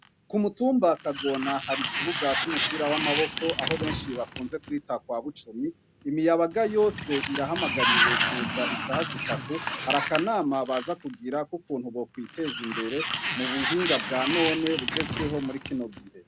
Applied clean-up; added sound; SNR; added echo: none; Sliding door; 2 dB; none.